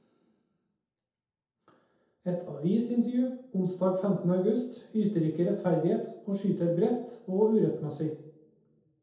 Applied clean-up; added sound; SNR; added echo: none; none; none; reverberation time 0.8 s.